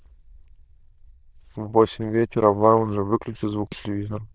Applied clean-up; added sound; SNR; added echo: neural diffusion model UNIVERSE++.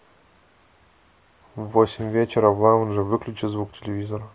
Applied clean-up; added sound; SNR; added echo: none; none; none; none.